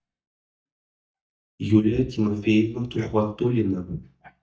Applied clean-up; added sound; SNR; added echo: neural mask model DeepFilterNet 3.